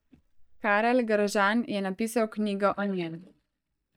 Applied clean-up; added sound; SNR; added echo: neural mask model DeepFilterNet 3.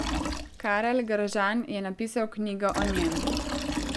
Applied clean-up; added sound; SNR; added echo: none; Liquid; 4 dB; none.